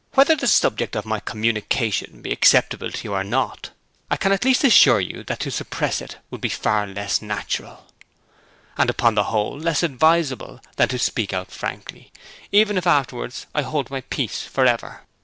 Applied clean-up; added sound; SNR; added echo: none; none; none; none.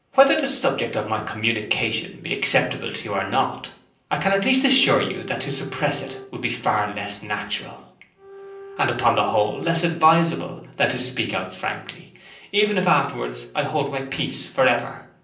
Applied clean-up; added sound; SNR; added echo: none; Bowed string instrument; 16 dB; reverberation time 0.6 s.